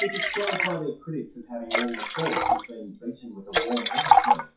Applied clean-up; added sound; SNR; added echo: classical method WPE with log-MMSE.